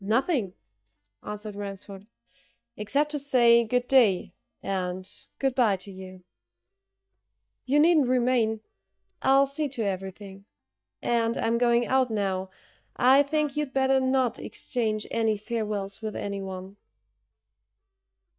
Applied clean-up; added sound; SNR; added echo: neural mask model DeepFilterNet 3.